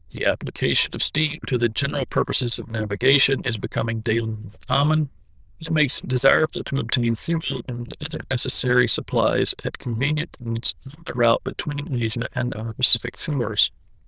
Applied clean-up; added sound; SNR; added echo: neural diffusion model UNIVERSE++.